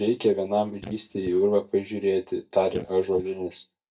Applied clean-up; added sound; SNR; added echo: neural mask model DeepFilterNet 3.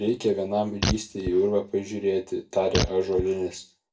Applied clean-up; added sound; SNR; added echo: none; Fart; 6 dB; reverberation time 0.2 s.